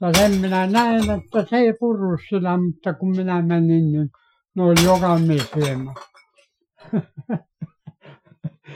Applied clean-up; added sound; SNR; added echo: classical method Wiener filter.